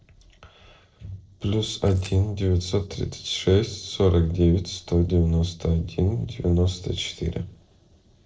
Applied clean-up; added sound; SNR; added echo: neural separator model SepFormer DNS4.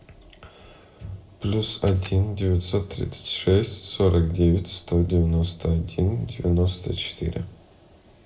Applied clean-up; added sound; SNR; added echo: none; Coin (dropping); 17 dB; reverberation time 0.6 s.